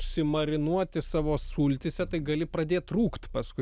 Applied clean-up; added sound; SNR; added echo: none; Purr; 11 dB; none.